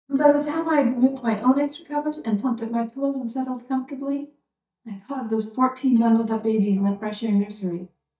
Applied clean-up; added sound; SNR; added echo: neural mask model DeepFilterNet 3.